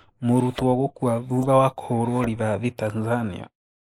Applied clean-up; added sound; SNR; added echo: neural mask model Resemble Enhance denoiser.